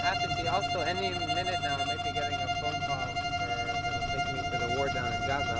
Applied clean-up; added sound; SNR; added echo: none; Bowed string instrument; -3 dB; none.